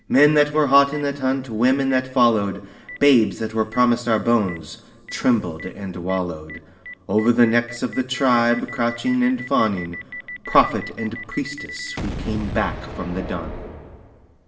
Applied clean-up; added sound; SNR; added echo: none; Boom; 15 dB; reverberation time 2.6 s.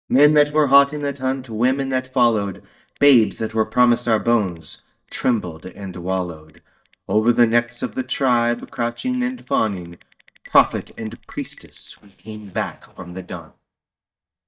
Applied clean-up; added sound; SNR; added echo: neural mask model DeepFilterNet 3.